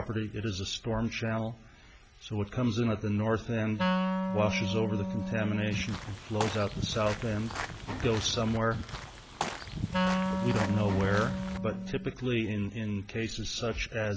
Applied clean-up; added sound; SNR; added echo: none; Walk, footsteps / Bird vocalization, bird call, bird song + Wind instrument, woodwind instrument; 2 dB; none.